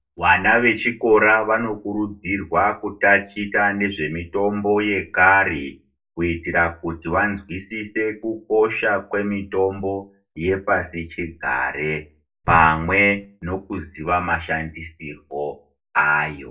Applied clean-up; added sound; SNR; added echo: none; Cupboard open or close; 11 dB; reverberation time 0.2 s.